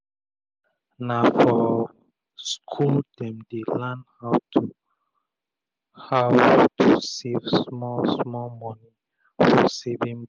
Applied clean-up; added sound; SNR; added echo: none; none; none; none.